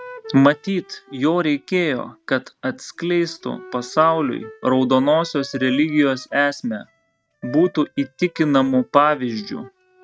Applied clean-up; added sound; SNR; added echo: neural mask model RNNoise.